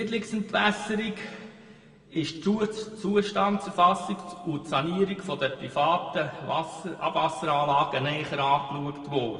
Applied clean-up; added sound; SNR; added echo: none; none; none; reverberation time 1.5 s.